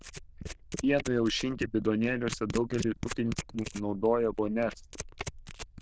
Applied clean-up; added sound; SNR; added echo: neural diffusion model UNIVERSE++.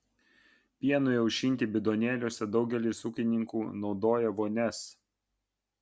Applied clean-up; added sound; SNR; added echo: none; none; none; none.